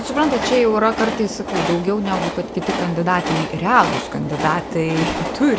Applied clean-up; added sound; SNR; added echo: none; Train; 5 dB; none.